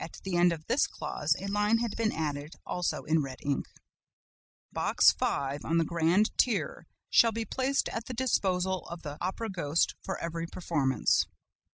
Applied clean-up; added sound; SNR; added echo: none; Chirp, tweet; 13 dB; none.